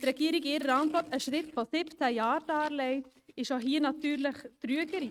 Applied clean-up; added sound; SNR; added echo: neural mask model RNNoise.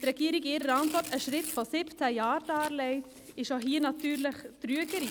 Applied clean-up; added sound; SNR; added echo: none; Tearing; 15 dB; none.